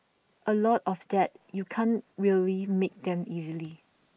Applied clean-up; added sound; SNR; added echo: neural mask model Resemble Enhance denoiser.